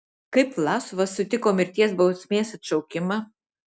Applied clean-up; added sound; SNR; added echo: none; none; none; none.